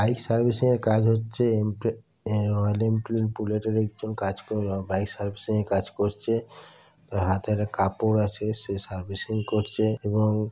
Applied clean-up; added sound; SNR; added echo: none; none; none; none.